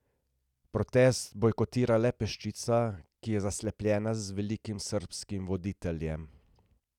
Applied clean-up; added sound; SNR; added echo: none; none; none; none.